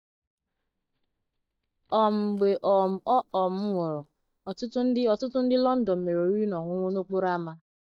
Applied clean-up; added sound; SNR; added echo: neural mask model DeepFilterNet 3.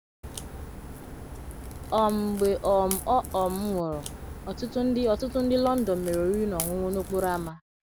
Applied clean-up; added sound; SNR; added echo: none; Crack; 10 dB; none.